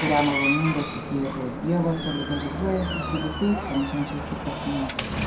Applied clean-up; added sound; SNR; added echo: none; Door; 3 dB; reverberation time 0.4 s.